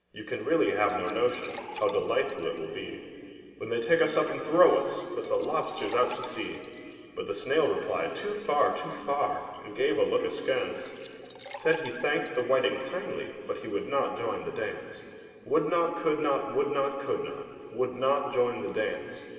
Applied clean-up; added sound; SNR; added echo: none; Liquid; 19 dB; reverberation time 2.9 s.